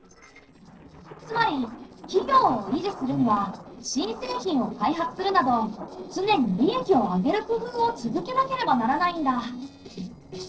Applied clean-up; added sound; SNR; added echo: neural separator model SepFormer DNS4.